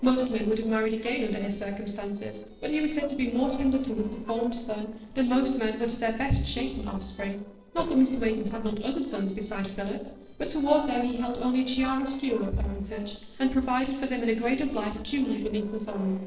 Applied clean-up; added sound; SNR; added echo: neural separator model SepFormer DNS4.